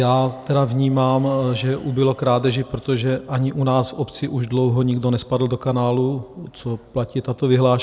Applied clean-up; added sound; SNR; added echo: none; none; none; none.